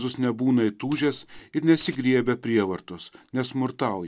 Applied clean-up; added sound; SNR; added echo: none; Coin (dropping); 15 dB; none.